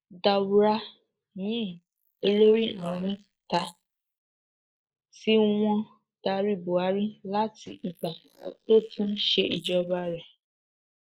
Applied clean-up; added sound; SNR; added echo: neural mask model Resemble Enhance denoiser.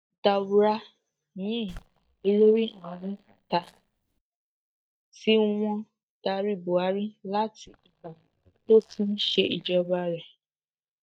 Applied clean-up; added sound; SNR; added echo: neural mask model DeepFilterNet 3.